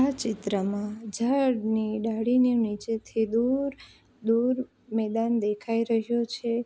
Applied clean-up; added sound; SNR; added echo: none; none; none; none.